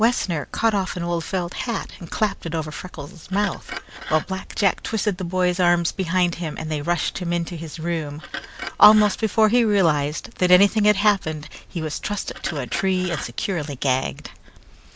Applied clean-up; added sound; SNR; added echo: none; Glass; 15 dB; none.